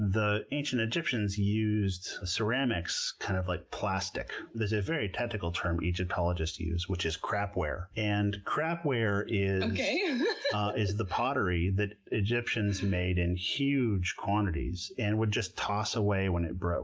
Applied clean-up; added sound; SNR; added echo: none; none; none; none.